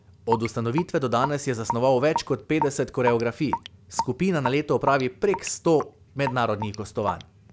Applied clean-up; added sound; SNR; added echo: none; Raindrop / Drip; 9 dB; none.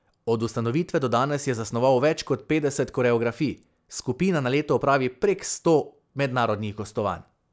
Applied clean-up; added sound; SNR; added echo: none; none; none; none.